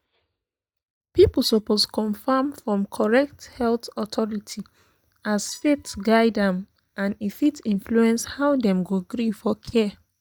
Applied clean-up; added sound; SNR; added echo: neural mask model DeepFilterNet 3.